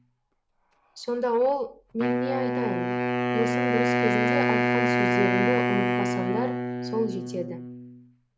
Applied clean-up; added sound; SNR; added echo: none; Wind instrument, woodwind instrument; -3 dB; none.